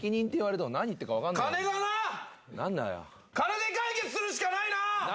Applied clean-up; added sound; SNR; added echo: none; none; none; none.